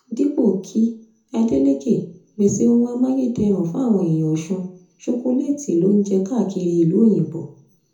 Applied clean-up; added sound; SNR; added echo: none; none; none; reverberation time 0.5 s.